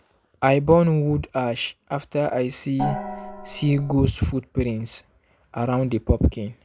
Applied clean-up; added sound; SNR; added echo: none; Gong; 8 dB; none.